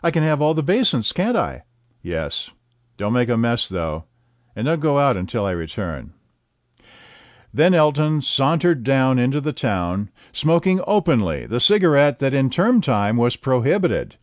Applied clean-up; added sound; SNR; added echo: none; none; none; none.